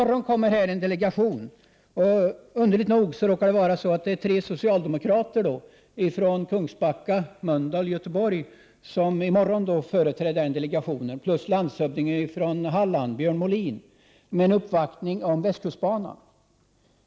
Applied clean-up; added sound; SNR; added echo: none; none; none; none.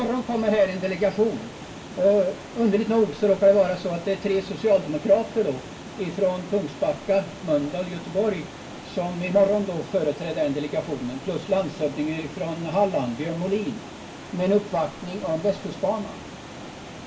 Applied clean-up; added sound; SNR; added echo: none; Water; 14 dB; reverberation time 0.2 s.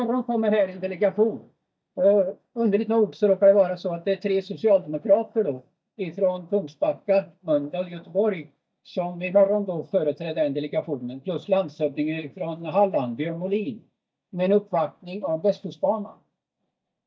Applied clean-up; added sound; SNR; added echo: neural mask model DeepFilterNet 3.